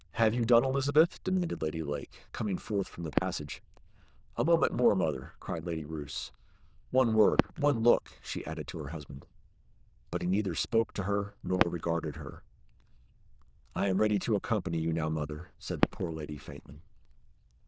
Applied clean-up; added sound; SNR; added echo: neural diffusion model UNIVERSE++.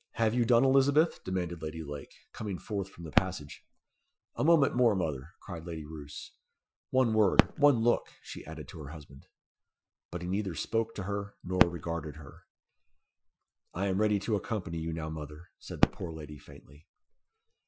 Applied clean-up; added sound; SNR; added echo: classical method Wiener filter.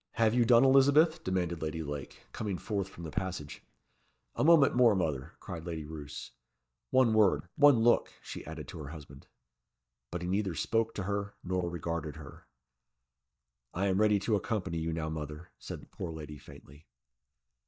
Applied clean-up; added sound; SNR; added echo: neural mask model DeepFilterNet 3.